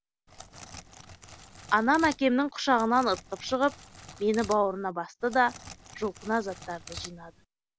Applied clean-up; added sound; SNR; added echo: none; Crackle; 18 dB; none.